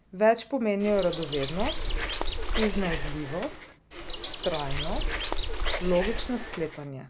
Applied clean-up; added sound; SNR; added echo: none; Bird; 1 dB; none.